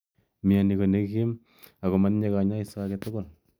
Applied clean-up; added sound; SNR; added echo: none; none; none; none.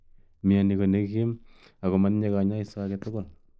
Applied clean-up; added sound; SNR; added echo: neural mask model Resemble Enhance denoiser.